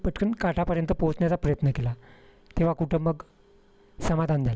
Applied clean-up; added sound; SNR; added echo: none; none; none; none.